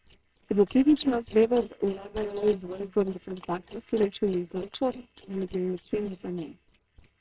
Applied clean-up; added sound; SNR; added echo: neural separator model SepFormer WHAMR!.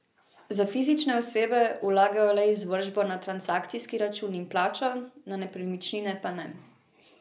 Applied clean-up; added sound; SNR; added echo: none; none; none; none.